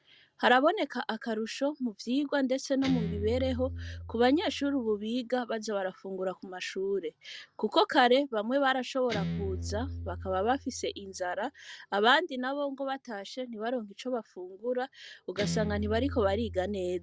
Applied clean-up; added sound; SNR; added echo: none; Guitar; 11 dB; none.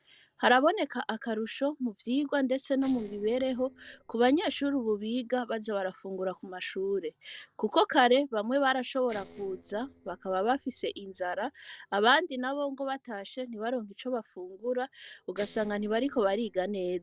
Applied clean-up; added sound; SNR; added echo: neural separator model SepFormer DNS4.